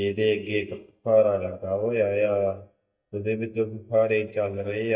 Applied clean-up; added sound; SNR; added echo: neural mask model DeepFilterNet 3.